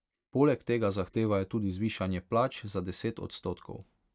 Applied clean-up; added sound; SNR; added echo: neural mask model DeepFilterNet 3.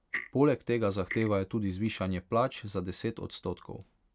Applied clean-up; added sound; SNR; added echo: none; Clock; 13 dB; none.